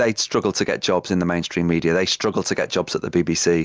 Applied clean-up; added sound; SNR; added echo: none; none; none; none.